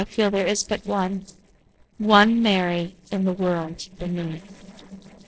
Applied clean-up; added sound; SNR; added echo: neural separator model SepFormer DNS4.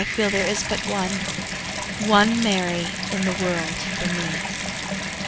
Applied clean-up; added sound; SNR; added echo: none; Bathtub (filling or washing) / Water tap, faucet; 2 dB; none.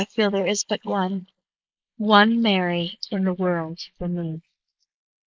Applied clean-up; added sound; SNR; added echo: neural mask model Resemble Enhance denoiser.